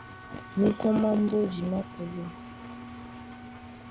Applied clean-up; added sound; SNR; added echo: none; Engine + Wind instrument, woodwind instrument; 14 dB; none.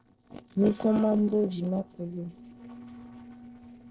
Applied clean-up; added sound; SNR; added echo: neural separator model SepFormer DNS4.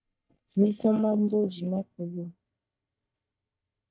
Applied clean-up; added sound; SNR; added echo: neural mask model DeepFilterNet 3.